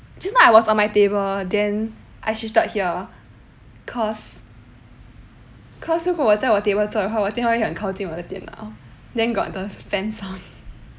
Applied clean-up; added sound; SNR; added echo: none; none; none; none.